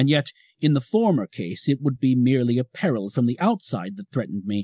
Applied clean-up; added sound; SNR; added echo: none; none; none; none.